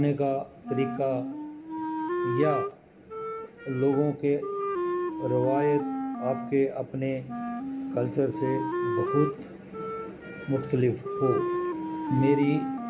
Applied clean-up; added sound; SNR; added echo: none; Wind instrument, woodwind instrument; 3 dB; reverberation time 0.8 s.